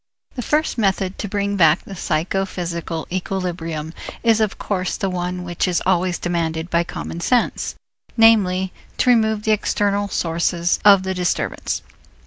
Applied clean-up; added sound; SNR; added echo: none; Coin (dropping); 17 dB; none.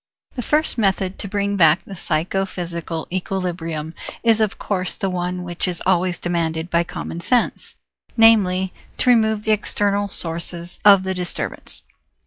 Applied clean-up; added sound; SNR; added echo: classical method log-MMSE.